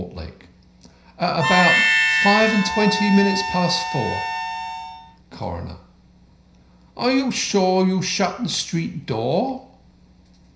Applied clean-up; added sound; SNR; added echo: none; Harmonica; -1 dB; reverberation time 0.5 s.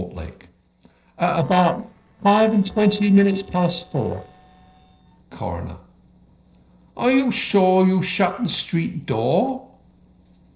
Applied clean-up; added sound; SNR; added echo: neural separator model SepFormer DNS4.